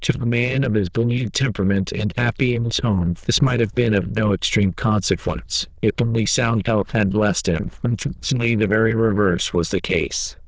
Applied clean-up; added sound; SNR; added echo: neural diffusion model UNIVERSE++.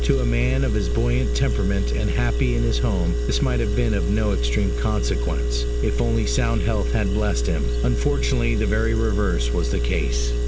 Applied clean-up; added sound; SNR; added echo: none; Engine; -4 dB; none.